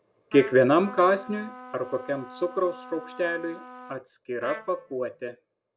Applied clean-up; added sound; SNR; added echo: none; Trumpet + Trumpet; 16 dB; none.